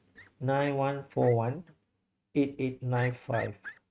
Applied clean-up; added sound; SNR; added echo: neural mask model RNNoise.